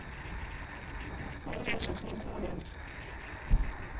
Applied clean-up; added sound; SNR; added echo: neural separator model SepFormer DNS4.